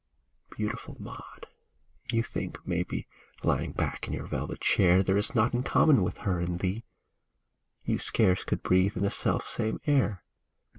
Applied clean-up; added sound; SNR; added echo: none; none; none; none.